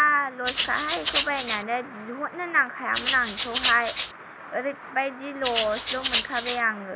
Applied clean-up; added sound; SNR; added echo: none; Rattle (instrument); 2 dB; none.